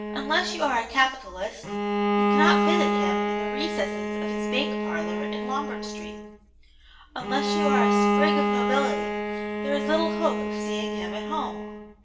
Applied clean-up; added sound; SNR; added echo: none; Bowed string instrument; -3 dB; reverberation time 0.8 s.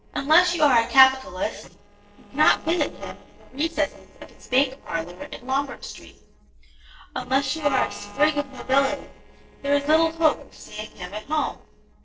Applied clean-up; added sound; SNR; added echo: neural separator model SepFormer DNS4.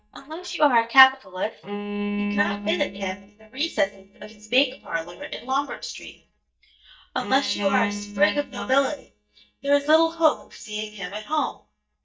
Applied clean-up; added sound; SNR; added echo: neural mask model DeepFilterNet 3.